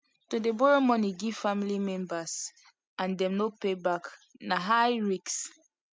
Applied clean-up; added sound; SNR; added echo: none; none; none; none.